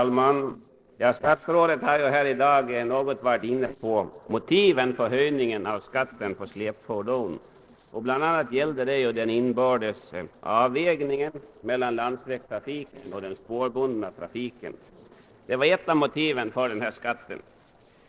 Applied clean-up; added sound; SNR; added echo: neural separator model SepFormer DNS4.